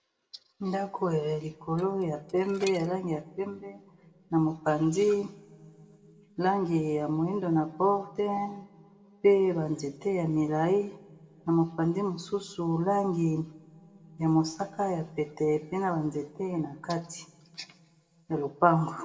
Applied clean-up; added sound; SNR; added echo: none; Dishes, pots, and pans; 18 dB; reverberation time 1.0 s.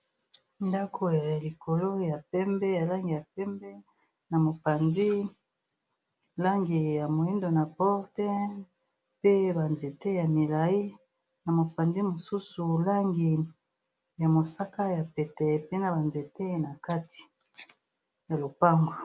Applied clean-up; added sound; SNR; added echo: none; none; none; none.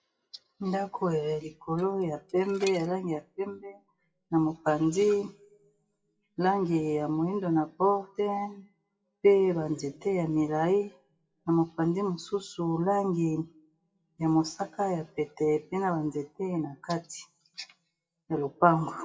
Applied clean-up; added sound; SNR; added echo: classical method WPE with log-MMSE.